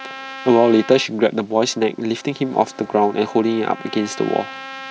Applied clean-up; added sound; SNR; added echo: none; Trumpet; 17 dB; none.